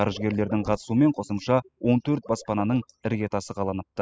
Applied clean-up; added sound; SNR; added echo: classical method spectral subtraction.